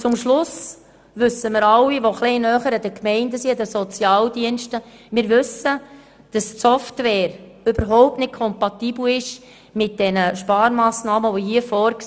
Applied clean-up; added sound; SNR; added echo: none; none; none; none.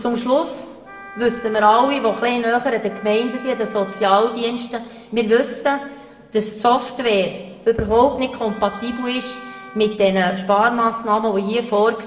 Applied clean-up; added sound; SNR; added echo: none; Wind instrument, woodwind instrument; 19 dB; reverberation time 1.2 s.